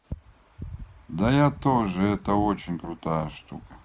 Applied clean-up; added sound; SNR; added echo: none; none; none; none.